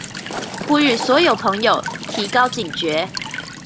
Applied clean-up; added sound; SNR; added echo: none; Walk, footsteps / Stream / Trickle, dribble / Chirp, tweet; 9 dB; none.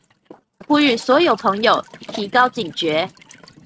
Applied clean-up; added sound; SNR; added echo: neural mask model RNNoise.